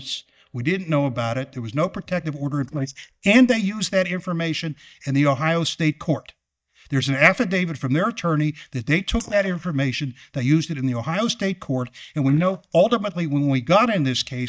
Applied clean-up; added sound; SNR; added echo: neural mask model DeepFilterNet 3.